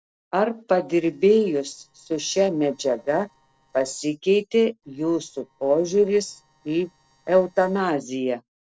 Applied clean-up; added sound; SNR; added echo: neural separator model SepFormer DNS4.